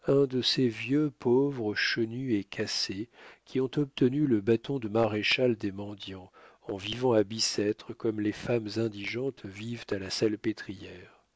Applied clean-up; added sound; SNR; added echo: none; none; none; none.